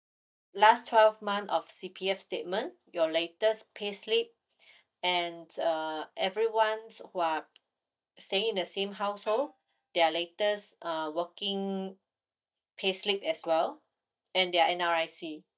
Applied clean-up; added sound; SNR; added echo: neural mask model DeepFilterNet 3.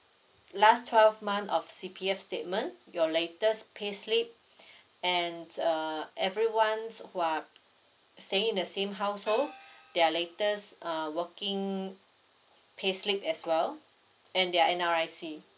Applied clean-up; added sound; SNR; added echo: none; Gong; 16 dB; none.